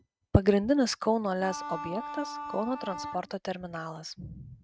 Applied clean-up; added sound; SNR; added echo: neural mask model RNNoise.